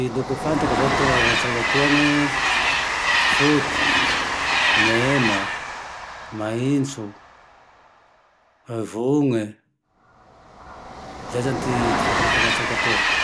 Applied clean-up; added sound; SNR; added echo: none; Train; -3 dB; none.